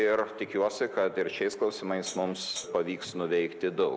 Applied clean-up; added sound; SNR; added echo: none; Hi-hat; 12 dB; none.